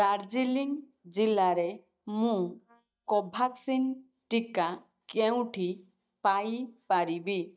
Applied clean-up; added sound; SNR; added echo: neural mask model DeepFilterNet 3.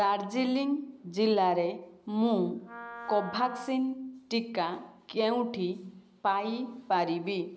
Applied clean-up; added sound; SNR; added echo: none; Wind instrument, woodwind instrument; 15 dB; none.